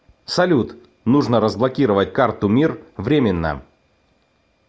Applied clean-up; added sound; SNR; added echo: none; none; none; none.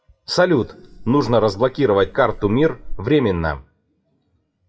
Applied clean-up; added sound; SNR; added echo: classical method WPE with log-MMSE.